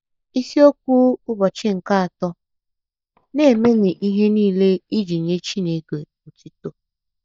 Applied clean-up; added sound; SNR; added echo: neural mask model DeepFilterNet 3.